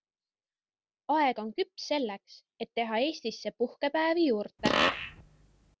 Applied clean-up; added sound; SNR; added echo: none; Fart; -2 dB; none.